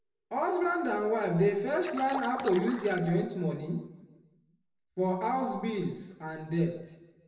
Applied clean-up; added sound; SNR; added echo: none; Splash, splatter; 11 dB; reverberation time 0.9 s.